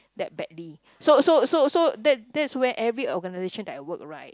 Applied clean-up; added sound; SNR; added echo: none; none; none; none.